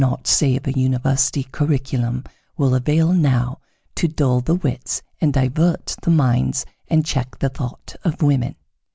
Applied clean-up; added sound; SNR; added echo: none; none; none; none.